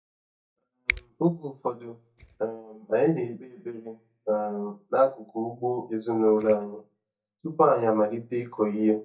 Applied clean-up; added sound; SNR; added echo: neural mask model DeepFilterNet 3.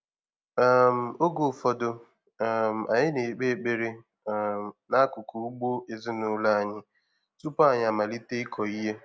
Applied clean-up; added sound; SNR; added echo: none; none; none; none.